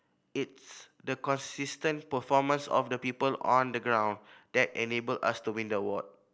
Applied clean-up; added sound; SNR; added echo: none; none; none; none.